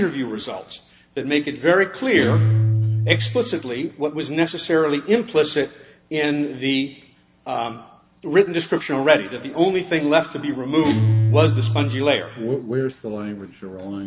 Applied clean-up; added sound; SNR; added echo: none; Guitar; 0 dB; none.